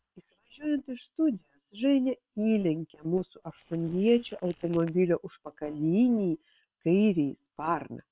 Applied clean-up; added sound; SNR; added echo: neural separator model SepFormer WHAM!.